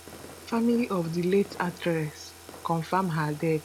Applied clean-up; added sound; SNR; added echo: none; Fireworks + Car; 18 dB; none.